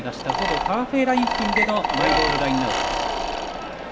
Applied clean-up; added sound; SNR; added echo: none; Mechanisms; 1 dB; reverberation time 1.5 s.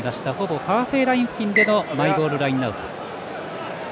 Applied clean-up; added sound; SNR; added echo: none; none; none; none.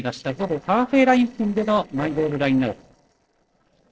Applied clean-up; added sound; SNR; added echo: neural separator model SepFormer DNS4.